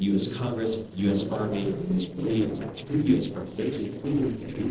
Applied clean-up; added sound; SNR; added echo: neural separator model SepFormer DNS4.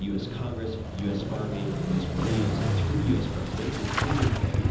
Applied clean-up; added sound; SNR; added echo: none; Engine starting / Motorcycle; -4 dB; reverberation time 0.9 s.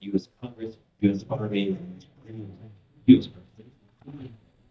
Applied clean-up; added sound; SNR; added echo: neural mask model DeepFilterNet 3.